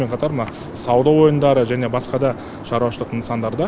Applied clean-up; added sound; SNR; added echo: none; none; none; none.